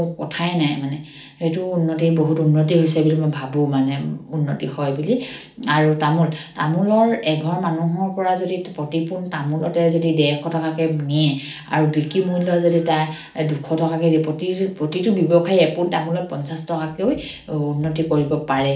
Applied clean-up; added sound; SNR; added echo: none; none; none; reverberation time 0.4 s.